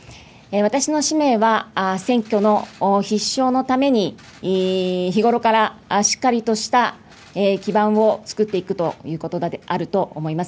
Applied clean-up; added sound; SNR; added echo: none; none; none; none.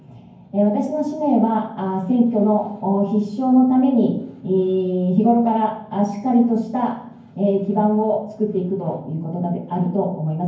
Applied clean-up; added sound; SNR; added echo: none; none; none; reverberation time 0.9 s.